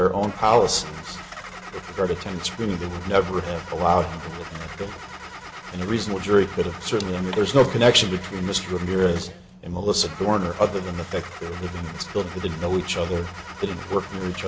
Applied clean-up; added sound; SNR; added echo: none; Engine starting / Car; 14 dB; none.